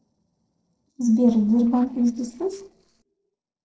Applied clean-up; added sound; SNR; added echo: neural separator model SepFormer DNS4.